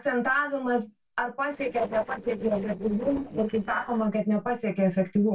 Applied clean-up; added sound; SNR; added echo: neural separator model SepFormer DNS4.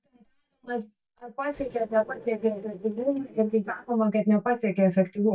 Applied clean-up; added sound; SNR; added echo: neural mask model DeepFilterNet 3.